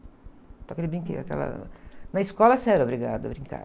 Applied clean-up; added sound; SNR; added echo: none; none; none; none.